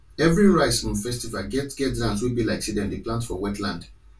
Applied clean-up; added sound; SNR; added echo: none; none; none; reverberation time 0.1 s.